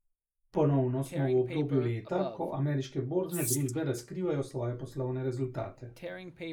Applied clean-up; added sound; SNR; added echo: neural mask model Resemble Enhance denoiser.